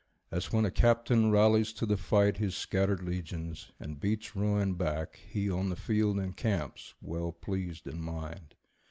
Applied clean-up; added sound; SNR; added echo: none; none; none; none.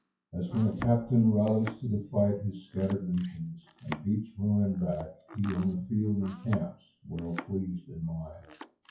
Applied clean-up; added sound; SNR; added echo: classical method WPE with log-MMSE.